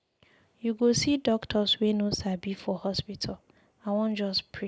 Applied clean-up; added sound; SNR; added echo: none; none; none; none.